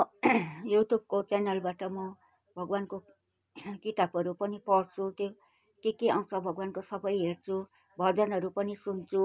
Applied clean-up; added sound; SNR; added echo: none; none; none; none.